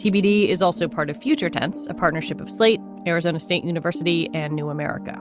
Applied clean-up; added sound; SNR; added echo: none; none; none; none.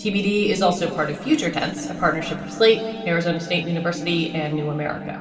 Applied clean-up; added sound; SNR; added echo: none; none; none; reverberation time 2.7 s.